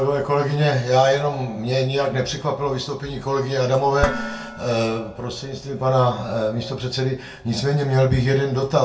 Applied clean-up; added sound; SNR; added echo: none; Dishes, pots, and pans; 12 dB; reverberation time 0.3 s.